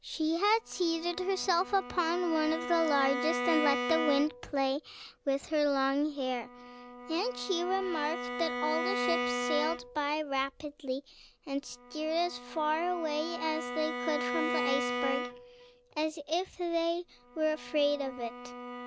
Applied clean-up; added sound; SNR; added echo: none; Bowed string instrument; 6 dB; none.